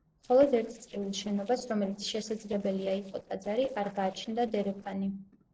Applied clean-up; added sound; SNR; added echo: neural separator model SepFormer DNS4.